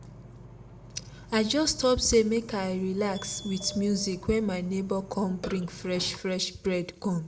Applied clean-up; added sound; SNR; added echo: none; Burping, eructation; 16 dB; reverberation time 1.4 s.